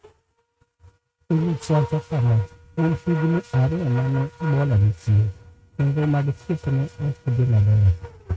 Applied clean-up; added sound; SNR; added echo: neural mask model RNNoise.